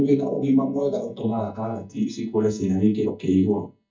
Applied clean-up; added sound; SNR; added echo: neural mask model DeepFilterNet 3.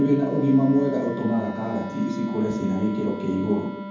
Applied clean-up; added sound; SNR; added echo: none; Wind instrument, woodwind instrument; 12 dB; reverberation time 0.9 s.